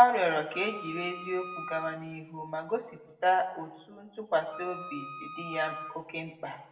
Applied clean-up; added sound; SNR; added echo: none; Wind instrument, woodwind instrument; 12 dB; reverberation time 0.8 s.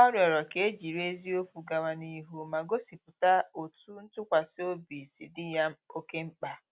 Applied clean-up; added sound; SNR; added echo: none; none; none; none.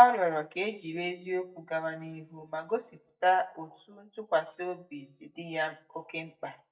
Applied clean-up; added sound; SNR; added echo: neural mask model DeepFilterNet 3.